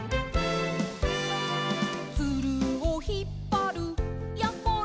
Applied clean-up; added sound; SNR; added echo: none; none; none; none.